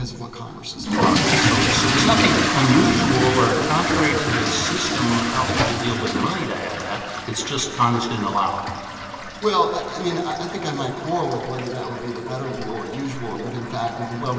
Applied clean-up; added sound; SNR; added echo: none; Fill (with liquid) / Toilet flush; 1 dB; reverberation time 2.5 s.